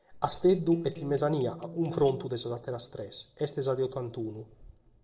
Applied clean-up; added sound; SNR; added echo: neural separator model SepFormer DNS4.